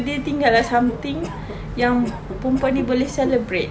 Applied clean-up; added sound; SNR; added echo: none; Cough; 15 dB; none.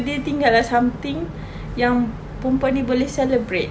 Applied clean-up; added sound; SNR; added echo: none; none; none; none.